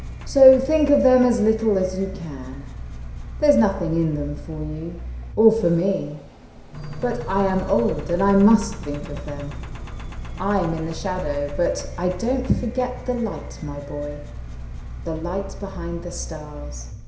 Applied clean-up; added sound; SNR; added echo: none; Engine; 10 dB; reverberation time 0.7 s.